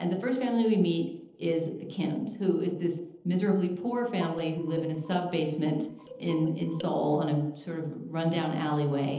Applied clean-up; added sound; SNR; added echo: neural separator model SepFormer DNS4.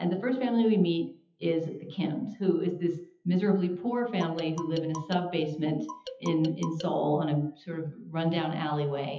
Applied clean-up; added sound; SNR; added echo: classical method WPE with log-MMSE.